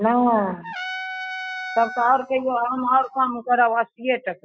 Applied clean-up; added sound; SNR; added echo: classical method Wiener filter.